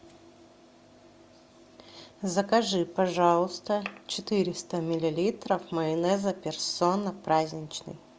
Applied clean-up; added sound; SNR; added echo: none; none; none; none.